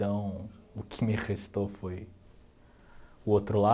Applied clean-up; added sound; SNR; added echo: none; none; none; none.